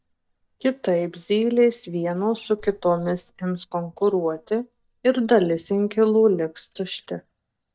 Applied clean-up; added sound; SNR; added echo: neural mask model DeepFilterNet 3.